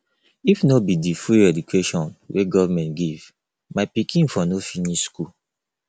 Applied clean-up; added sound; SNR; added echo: none; none; none; none.